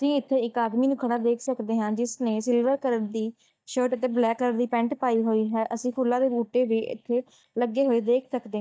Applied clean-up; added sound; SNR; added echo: neural mask model DeepFilterNet 3.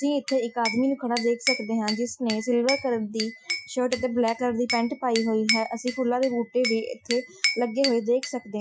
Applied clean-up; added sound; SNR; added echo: classical method Wiener filter.